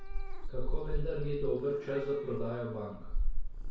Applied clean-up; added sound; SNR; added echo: none; Meow / Purr; -4 dB; reverberation time 0.6 s.